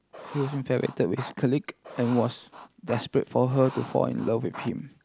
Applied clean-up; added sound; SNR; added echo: none; Writing; 16 dB; none.